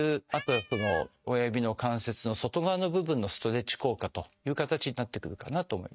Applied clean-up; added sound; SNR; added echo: neural mask model RNNoise.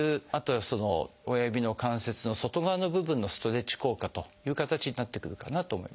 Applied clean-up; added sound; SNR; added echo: none; none; none; none.